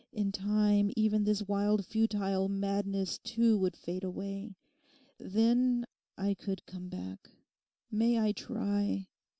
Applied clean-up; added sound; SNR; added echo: none; none; none; none.